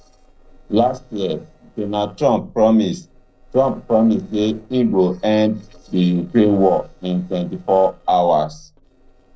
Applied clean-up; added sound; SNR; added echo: neural separator model SepFormer DNS4.